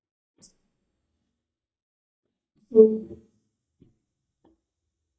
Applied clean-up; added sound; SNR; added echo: neural mask model DeepFilterNet 3.